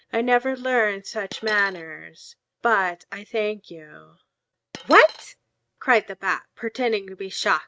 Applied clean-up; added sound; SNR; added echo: neural mask model RNNoise.